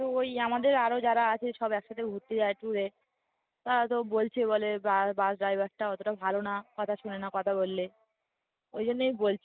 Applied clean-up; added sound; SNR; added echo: none; none; none; none.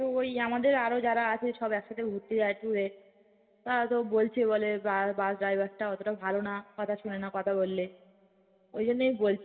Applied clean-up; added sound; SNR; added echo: none; none; none; reverberation time 1.3 s.